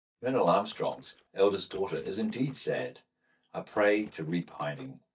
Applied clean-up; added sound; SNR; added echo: neural mask model DeepFilterNet 3.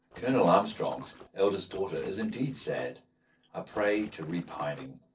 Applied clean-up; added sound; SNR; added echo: neural separator model SepFormer DNS4.